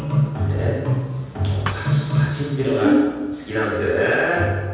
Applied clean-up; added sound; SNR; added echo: none; Thump, thud; 10 dB; reverberation time 1.2 s.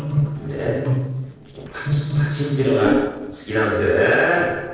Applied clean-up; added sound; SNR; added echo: neural separator model SepFormer DNS4.